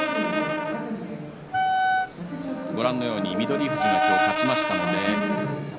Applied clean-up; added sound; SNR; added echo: none; Wind instrument, woodwind instrument + Brass instrument; -3 dB; none.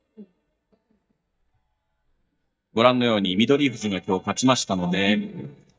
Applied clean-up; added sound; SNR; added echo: neural mask model DeepFilterNet 3.